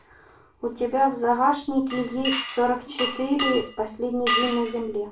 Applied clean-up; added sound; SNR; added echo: none; Glass; 5 dB; reverberation time 0.3 s.